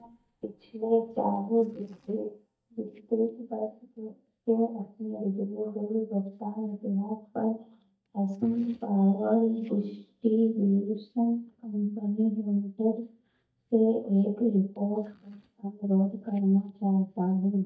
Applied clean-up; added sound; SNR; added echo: neural mask model DeepFilterNet 3.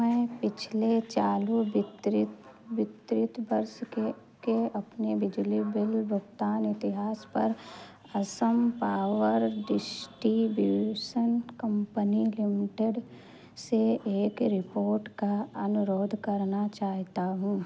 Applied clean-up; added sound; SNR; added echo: none; none; none; none.